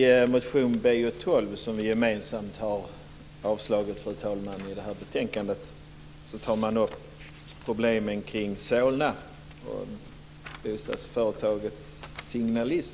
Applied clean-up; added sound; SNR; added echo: none; none; none; none.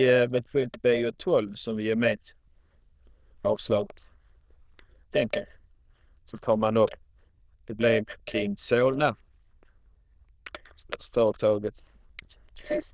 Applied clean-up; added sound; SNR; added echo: neural diffusion model UNIVERSE++.